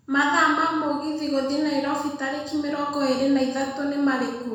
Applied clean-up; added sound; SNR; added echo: none; none; none; reverberation time 1.0 s.